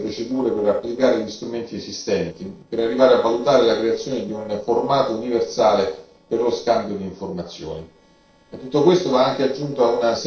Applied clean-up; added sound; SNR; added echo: neural separator model SepFormer DNS4.